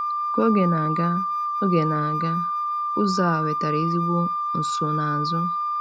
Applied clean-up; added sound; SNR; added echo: none; Wind instrument, woodwind instrument; 0 dB; none.